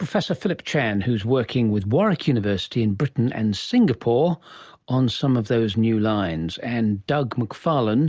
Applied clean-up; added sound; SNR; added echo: none; none; none; none.